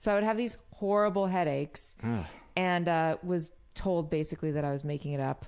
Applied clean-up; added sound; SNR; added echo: none; none; none; none.